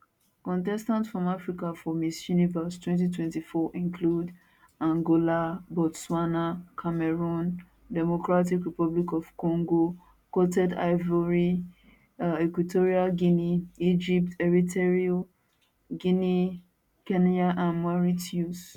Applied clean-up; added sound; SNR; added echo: none; none; none; none.